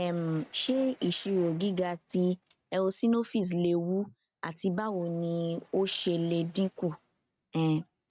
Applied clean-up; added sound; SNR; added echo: neural mask model RNNoise.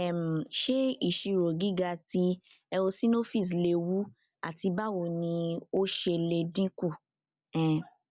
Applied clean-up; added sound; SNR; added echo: none; none; none; none.